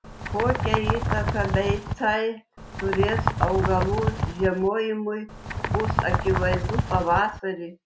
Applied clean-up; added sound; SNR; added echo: none; Bird; 0 dB; none.